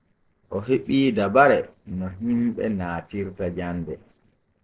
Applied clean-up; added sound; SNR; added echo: neural separator model SepFormer DNS4.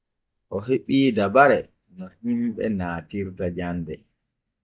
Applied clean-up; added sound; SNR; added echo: neural mask model DeepFilterNet 3.